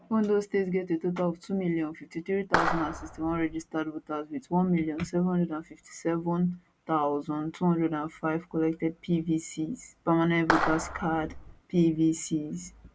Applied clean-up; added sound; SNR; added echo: none; Clapping; 2 dB; none.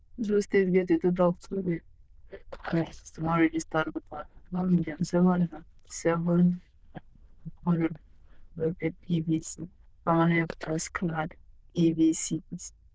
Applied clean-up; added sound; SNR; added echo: neural diffusion model UNIVERSE++.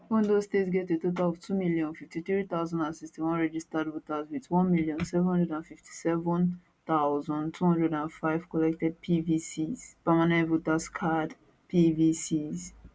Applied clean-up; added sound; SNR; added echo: none; none; none; none.